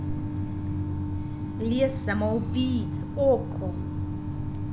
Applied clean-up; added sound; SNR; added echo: none; Drum; 4 dB; none.